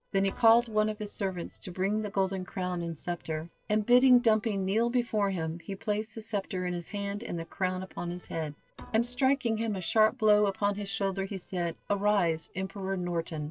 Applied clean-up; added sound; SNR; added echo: neural separator model SepFormer DNS4.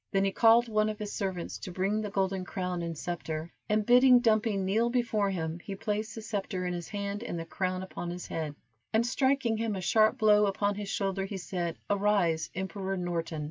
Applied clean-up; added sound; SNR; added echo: none; none; none; none.